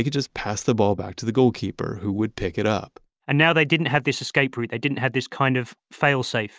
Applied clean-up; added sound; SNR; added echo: none; none; none; none.